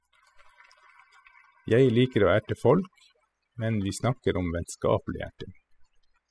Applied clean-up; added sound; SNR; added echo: classical method spectral subtraction.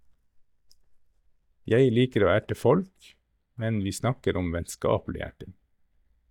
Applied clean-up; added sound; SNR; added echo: neural mask model DeepFilterNet 3.